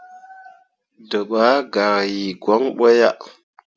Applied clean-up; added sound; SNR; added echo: none; none; none; none.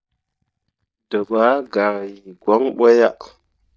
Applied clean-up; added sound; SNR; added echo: neural mask model DeepFilterNet 3.